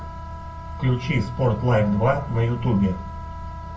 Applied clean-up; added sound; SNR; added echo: none; Wind instrument, woodwind instrument; 17 dB; reverberation time 0.2 s.